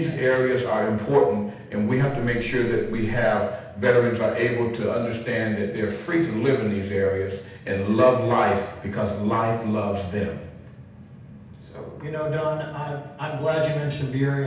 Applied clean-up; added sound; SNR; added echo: none; Wind; 11 dB; reverberation time 0.8 s.